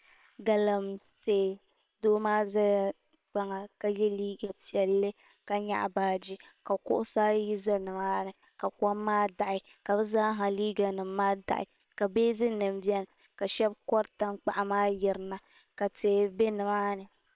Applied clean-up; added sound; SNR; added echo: neural separator model SepFormer WHAM!.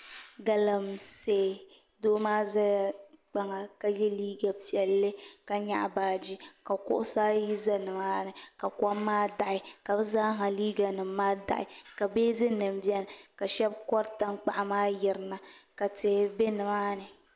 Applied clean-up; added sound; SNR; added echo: none; none; none; none.